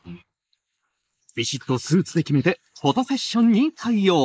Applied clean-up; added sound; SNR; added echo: neural mask model Resemble Enhance denoiser.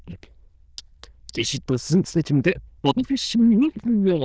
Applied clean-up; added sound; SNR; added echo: neural diffusion model UNIVERSE++.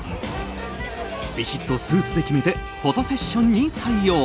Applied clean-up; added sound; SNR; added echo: none; none; none; none.